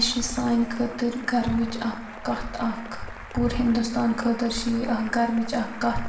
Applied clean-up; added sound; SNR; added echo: none; Applause / Cheering; 16 dB; reverberation time 0.9 s.